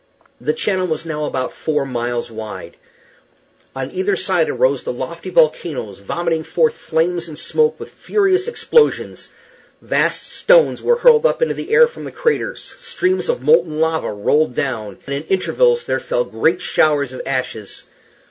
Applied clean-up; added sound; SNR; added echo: none; none; none; none.